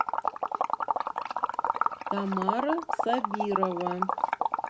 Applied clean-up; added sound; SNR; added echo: none; Liquid; -4 dB; none.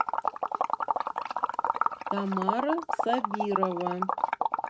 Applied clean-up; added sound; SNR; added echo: neural mask model RNNoise.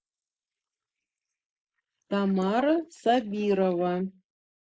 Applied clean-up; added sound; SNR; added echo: neural mask model Resemble Enhance denoiser.